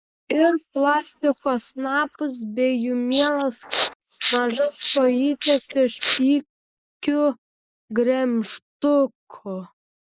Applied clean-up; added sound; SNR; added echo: neural mask model Resemble Enhance denoiser.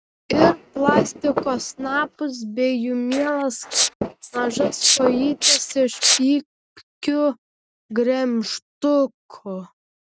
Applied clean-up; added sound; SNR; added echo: neural mask model RNNoise.